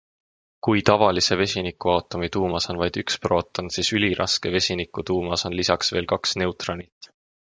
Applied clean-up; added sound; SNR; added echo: none; none; none; none.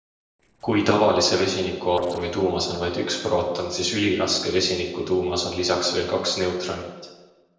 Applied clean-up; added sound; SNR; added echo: neural separator model SepFormer DNS4.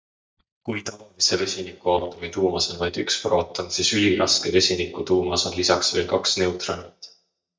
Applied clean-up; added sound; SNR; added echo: neural mask model DeepFilterNet 3.